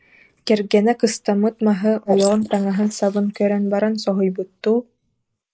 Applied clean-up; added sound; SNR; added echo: neural mask model Resemble Enhance denoiser.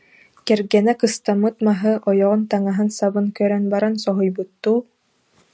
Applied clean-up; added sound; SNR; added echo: none; none; none; none.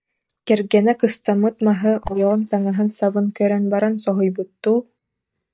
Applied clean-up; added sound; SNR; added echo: neural mask model DeepFilterNet 3.